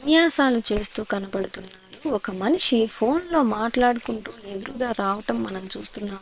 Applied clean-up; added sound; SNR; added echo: neural separator model SepFormer WHAM!.